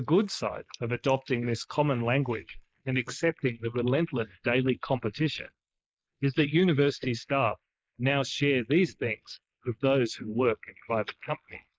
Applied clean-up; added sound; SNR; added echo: neural mask model Resemble Enhance denoiser.